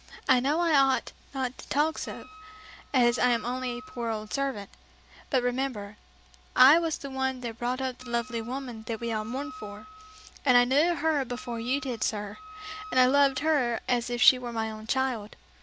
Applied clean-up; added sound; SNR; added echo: none; Wind instrument, woodwind instrument; 18 dB; none.